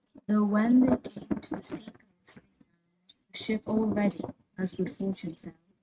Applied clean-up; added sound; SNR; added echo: neural mask model RNNoise.